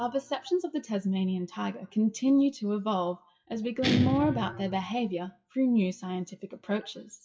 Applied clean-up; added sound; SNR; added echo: classical method WPE with log-MMSE.